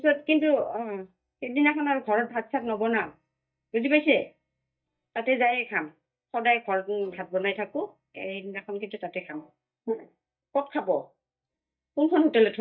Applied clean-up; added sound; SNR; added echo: neural mask model DeepFilterNet 3.